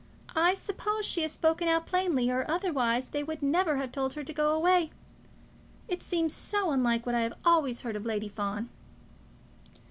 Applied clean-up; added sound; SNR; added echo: none; none; none; none.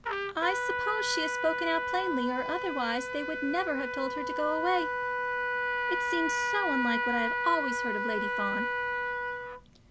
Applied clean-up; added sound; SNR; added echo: none; Trumpet; -1 dB; none.